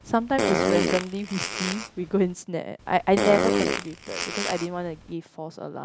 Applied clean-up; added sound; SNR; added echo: none; Fart; 1 dB; none.